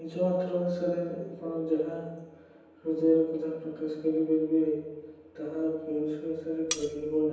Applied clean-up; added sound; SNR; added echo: none; Cutlery, silverware; 8 dB; reverberation time 1.1 s.